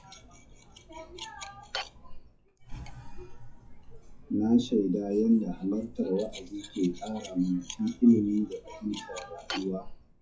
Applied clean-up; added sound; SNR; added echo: classical method WPE with log-MMSE.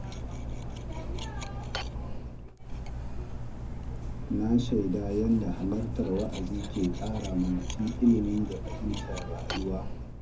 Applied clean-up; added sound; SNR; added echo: none; Cutlery, silverware; 3 dB; reverberation time 0.3 s.